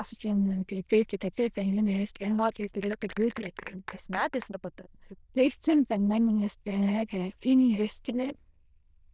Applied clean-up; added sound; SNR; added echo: neural diffusion model UNIVERSE++.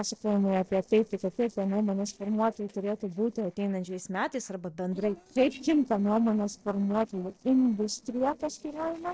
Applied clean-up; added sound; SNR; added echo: neural separator model SepFormer DNS4.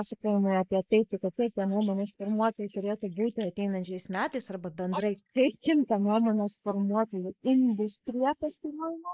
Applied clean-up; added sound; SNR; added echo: neural mask model Resemble Enhance denoiser.